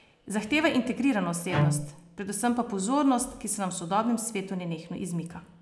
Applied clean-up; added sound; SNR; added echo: none; Bowed string instrument; 2 dB; none.